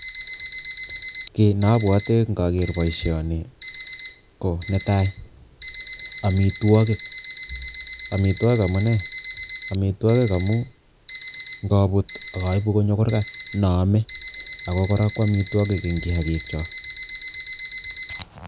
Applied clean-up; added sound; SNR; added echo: none; Alarm; 15 dB; none.